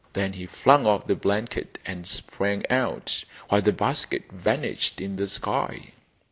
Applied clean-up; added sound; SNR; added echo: none; none; none; none.